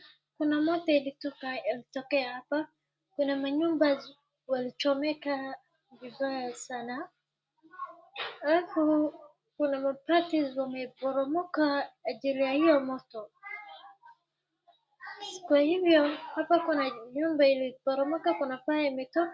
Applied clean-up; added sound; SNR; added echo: none; none; none; none.